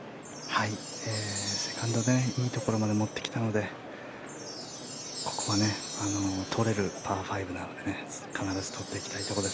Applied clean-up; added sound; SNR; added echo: none; Wind chime; 8 dB; none.